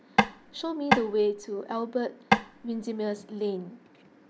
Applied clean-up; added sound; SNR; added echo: none; Tap / Wood; -5 dB; none.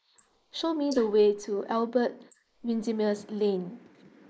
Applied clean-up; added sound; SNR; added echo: neural mask model Resemble Enhance denoiser.